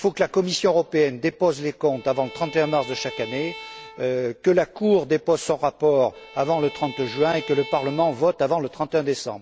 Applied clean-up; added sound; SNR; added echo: none; Bowed string instrument; 17 dB; none.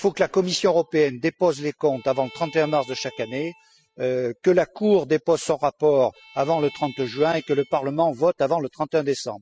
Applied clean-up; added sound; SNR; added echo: classical method spectral subtraction.